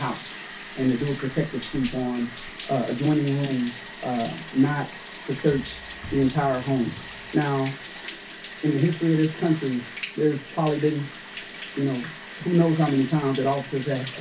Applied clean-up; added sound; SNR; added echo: none; Bathtub (filling or washing); 11 dB; reverberation time 0.3 s.